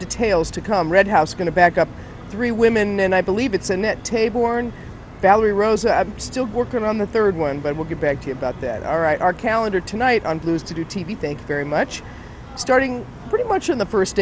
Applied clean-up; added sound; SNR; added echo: none; none; none; none.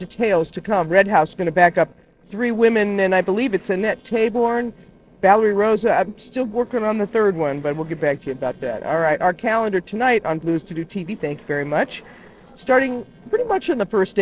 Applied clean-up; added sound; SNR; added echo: neural separator model SepFormer DNS4.